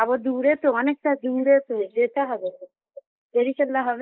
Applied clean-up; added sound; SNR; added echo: neural mask model Resemble Enhance denoiser.